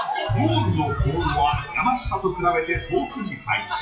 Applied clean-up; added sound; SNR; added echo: classical method WPE with log-MMSE.